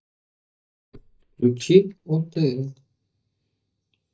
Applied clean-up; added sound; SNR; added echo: neural mask model DeepFilterNet 3.